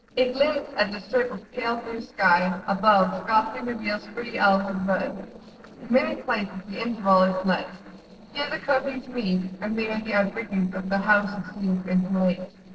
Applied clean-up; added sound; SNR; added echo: neural separator model SepFormer DNS4.